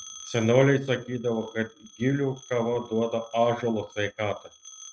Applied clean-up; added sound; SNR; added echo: neural mask model RNNoise.